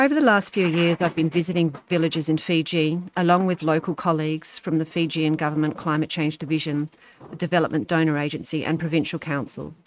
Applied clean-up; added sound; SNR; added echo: neural mask model RNNoise.